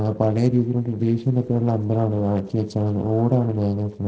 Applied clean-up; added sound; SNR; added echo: neural separator model SepFormer DNS4.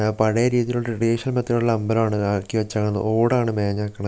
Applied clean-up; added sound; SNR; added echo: none; none; none; none.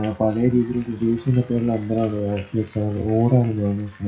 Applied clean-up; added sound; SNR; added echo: classical method WPE with log-MMSE.